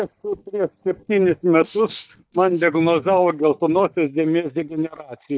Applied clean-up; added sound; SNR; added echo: neural mask model DeepFilterNet 3.